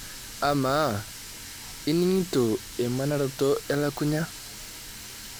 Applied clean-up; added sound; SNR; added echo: none; Water tap, faucet; 13 dB; none.